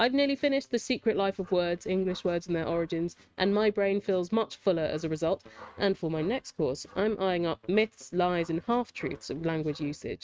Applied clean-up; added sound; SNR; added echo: neural mask model RNNoise.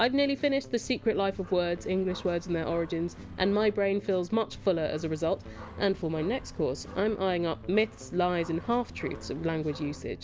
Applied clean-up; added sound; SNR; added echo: none; Dog; 20 dB; none.